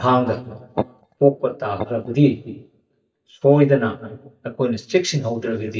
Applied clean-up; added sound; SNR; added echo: neural mask model DeepFilterNet 3.